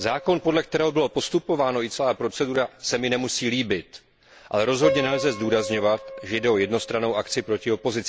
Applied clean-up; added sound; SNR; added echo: none; Piano; 11 dB; none.